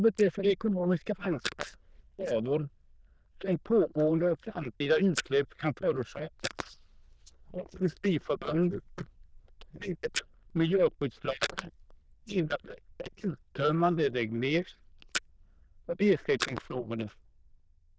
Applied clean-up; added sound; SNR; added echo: neural diffusion model UNIVERSE++.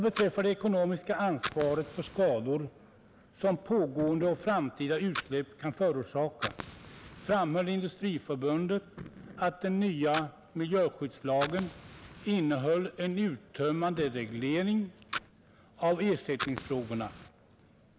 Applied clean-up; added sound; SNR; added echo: none; Fire; 14 dB; none.